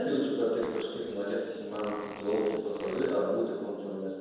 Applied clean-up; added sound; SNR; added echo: none; Fart; 15 dB; reverberation time 1.2 s.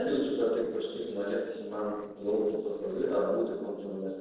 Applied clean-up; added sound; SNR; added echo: neural separator model SepFormer DNS4.